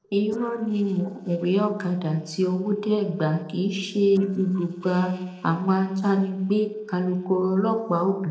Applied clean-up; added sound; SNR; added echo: neural separator model SepFormer DNS4.